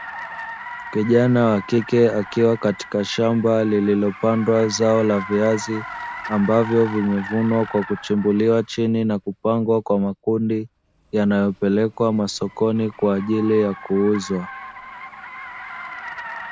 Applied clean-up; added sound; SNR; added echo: none; Car; 16 dB; none.